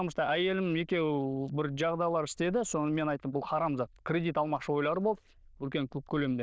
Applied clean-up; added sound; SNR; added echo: neural diffusion model UNIVERSE++.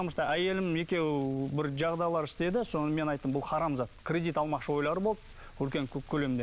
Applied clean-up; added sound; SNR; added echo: none; Rain + Sliding door; 20 dB; none.